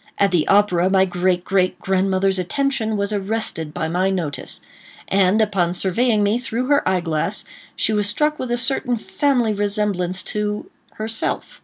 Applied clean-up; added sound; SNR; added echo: none; none; none; none.